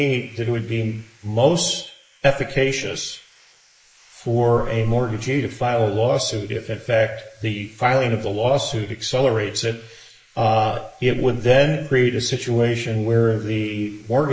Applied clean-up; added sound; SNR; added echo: neural mask model Resemble Enhance denoiser.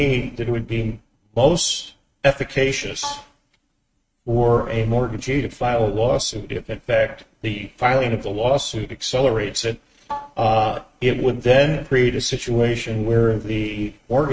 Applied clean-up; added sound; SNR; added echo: neural mask model RNNoise.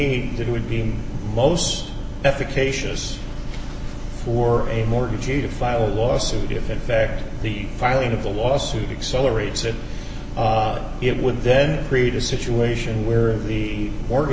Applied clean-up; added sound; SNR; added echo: none; none; none; none.